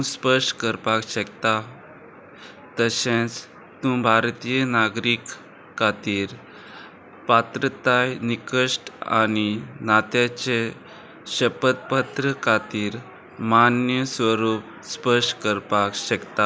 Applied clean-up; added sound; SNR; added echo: none; none; none; none.